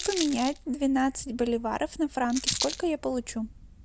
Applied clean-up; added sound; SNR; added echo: none; Rattle; 9 dB; none.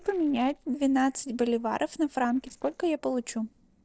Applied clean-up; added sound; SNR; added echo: neural separator model SepFormer DNS4.